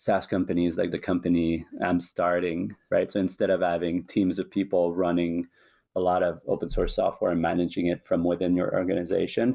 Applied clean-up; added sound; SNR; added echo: none; none; none; none.